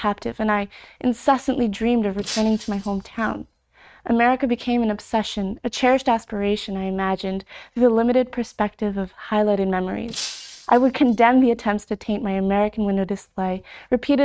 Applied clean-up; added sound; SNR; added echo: neural mask model RNNoise.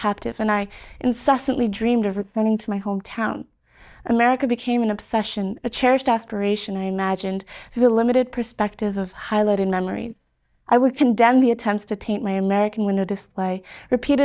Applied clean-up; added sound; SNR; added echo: neural mask model DeepFilterNet 3.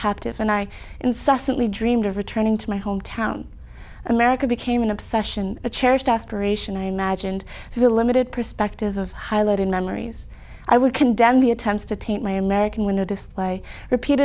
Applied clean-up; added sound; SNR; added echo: none; none; none; none.